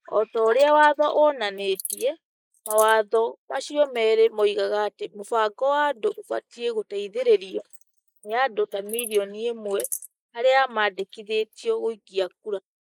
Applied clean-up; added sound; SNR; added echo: neural mask model Resemble Enhance denoiser.